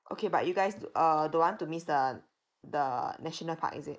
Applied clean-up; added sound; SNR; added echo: neural mask model Resemble Enhance denoiser.